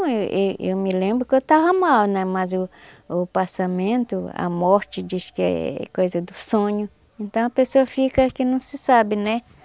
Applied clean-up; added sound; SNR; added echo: none; none; none; none.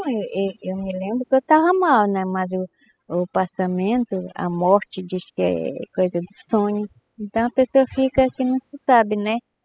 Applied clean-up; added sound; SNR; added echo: classical method spectral subtraction.